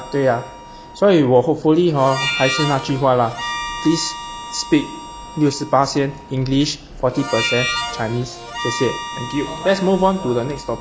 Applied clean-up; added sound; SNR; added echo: none; Harmonica; 9 dB; none.